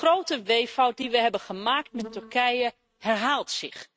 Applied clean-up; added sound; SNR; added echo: neural mask model RNNoise.